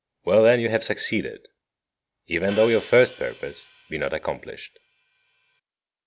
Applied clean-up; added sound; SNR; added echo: none; Hi-hat; 16 dB; none.